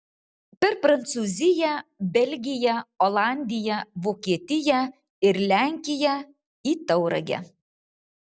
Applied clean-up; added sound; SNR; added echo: none; none; none; none.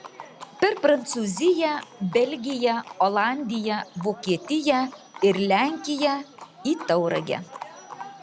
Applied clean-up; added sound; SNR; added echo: none; Livestock, farm animals, working animals; 18 dB; none.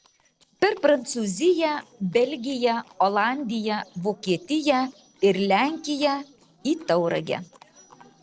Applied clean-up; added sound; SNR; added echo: neural separator model SepFormer DNS4.